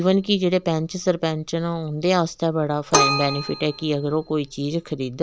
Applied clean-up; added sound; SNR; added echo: none; Keyboard (musical); 7 dB; none.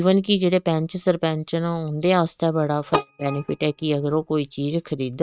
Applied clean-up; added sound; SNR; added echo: neural mask model RNNoise.